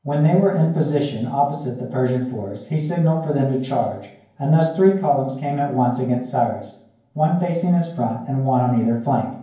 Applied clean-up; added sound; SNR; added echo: none; none; none; reverberation time 0.9 s.